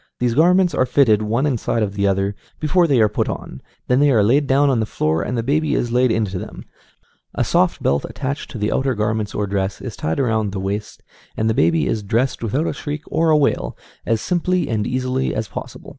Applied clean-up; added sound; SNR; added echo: none; none; none; none.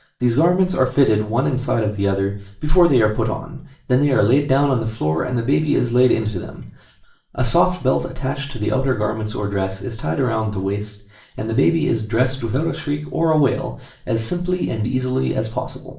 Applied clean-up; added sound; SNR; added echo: none; none; none; reverberation time 0.4 s.